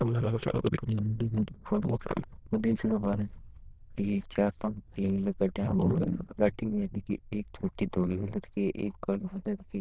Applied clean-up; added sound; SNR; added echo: neural diffusion model UNIVERSE++.